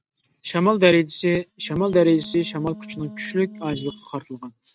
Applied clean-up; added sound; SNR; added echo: neural mask model RNNoise.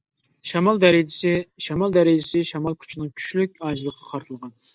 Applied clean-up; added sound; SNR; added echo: neural mask model Resemble Enhance denoiser.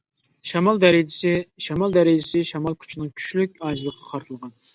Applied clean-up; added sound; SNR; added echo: none; none; none; none.